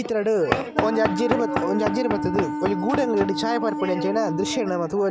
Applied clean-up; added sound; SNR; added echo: none; Knock / Wood + Wind instrument, woodwind instrument; 3 dB; none.